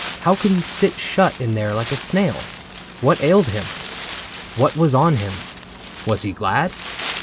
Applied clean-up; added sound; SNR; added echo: none; Wind; 11 dB; none.